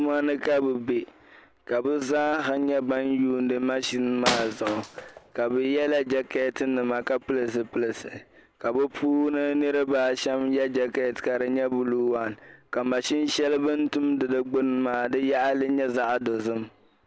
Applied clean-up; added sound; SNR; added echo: none; Wood; 7 dB; none.